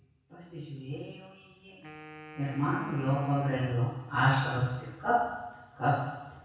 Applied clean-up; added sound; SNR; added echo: none; Wind instrument, woodwind instrument; 18 dB; reverberation time 1.0 s.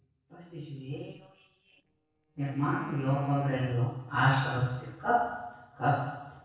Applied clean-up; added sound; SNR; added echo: neural separator model SepFormer DNS4.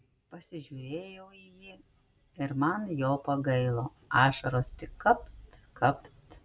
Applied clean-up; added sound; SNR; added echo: none; none; none; none.